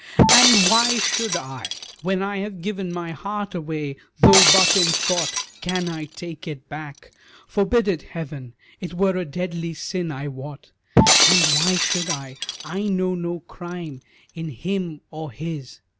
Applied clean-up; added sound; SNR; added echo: none; Shatter; -4 dB; none.